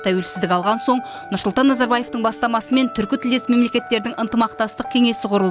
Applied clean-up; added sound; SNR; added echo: none; none; none; none.